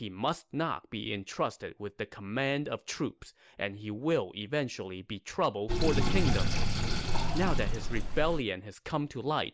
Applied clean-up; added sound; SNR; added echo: none; Sink (filling or washing); -2 dB; none.